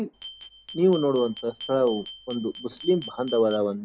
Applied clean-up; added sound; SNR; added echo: none; Glass; 12 dB; none.